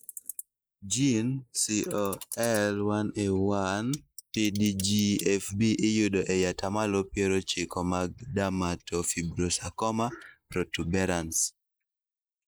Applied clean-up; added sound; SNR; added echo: neural mask model Resemble Enhance denoiser.